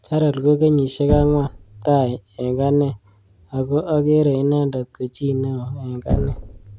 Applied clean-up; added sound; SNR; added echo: none; Knock; 11 dB; none.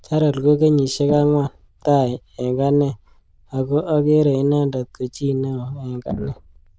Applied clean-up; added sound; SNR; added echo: neural diffusion model UNIVERSE++.